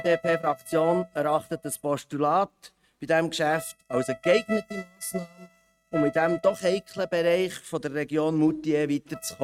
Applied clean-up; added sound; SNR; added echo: neural mask model RNNoise.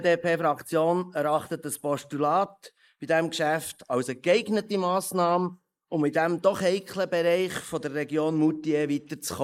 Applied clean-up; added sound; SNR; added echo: neural mask model Resemble Enhance denoiser.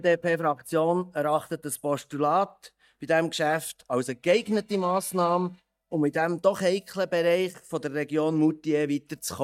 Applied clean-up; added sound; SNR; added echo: neural mask model DeepFilterNet 3.